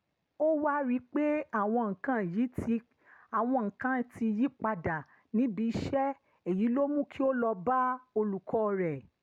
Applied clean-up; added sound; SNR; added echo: none; none; none; none.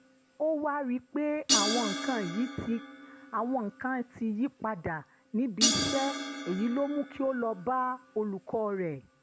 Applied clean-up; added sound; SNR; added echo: none; Crash cymbal; 3 dB; none.